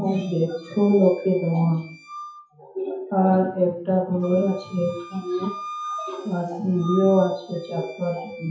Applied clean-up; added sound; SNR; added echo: classical method WPE with log-MMSE.